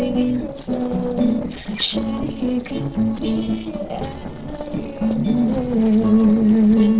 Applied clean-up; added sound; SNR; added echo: neural separator model SepFormer DNS4.